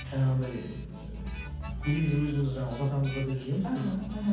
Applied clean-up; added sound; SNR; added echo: none; Harmonica; 18 dB; reverberation time 1.2 s.